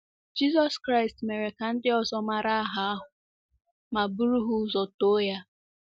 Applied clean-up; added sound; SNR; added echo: none; none; none; none.